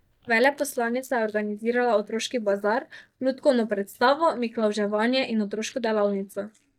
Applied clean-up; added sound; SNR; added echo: neural mask model DeepFilterNet 3.